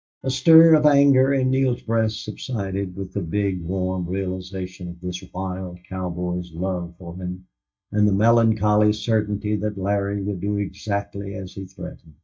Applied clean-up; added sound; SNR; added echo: neural mask model DeepFilterNet 3.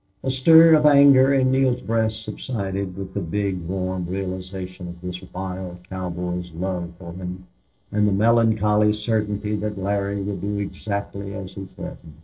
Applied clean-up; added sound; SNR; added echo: neural separator model SepFormer DNS4.